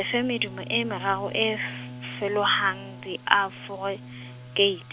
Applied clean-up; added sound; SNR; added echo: none; Bowed string instrument; 13 dB; none.